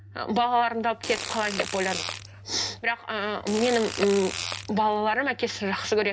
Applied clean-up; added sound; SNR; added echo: none; Fart; 9 dB; reverberation time 0.3 s.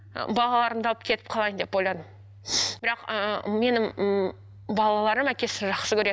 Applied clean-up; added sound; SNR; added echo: none; none; none; none.